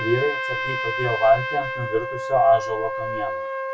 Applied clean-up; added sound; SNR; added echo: none; Trumpet; 4 dB; reverberation time 0.1 s.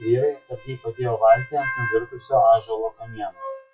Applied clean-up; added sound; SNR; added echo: classical method WPE with log-MMSE.